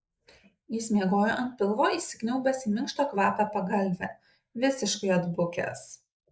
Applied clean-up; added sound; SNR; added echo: neural mask model Resemble Enhance denoiser.